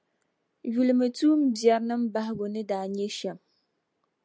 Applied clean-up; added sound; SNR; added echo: none; none; none; none.